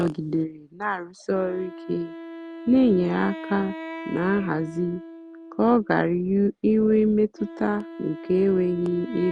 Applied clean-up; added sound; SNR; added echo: none; Wind instrument, woodwind instrument; 15 dB; none.